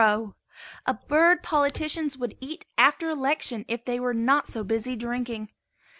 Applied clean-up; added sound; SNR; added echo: none; none; none; none.